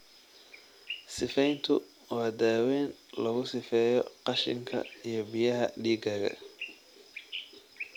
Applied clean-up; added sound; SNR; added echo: none; none; none; none.